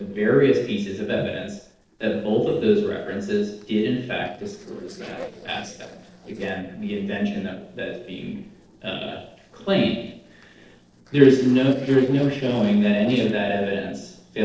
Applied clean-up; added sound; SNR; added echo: neural separator model SepFormer DNS4.